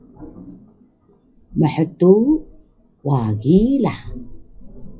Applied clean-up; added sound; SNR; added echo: classical method WPE with log-MMSE.